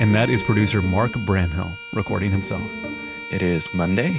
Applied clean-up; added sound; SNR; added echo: none; Bowed string instrument; 12 dB; none.